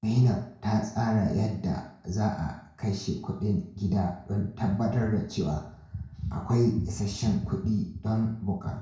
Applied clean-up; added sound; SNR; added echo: none; none; none; reverberation time 0.5 s.